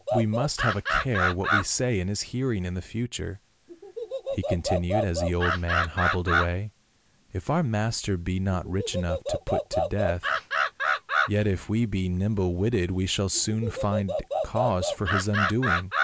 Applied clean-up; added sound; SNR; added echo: none; Animal; 2 dB; none.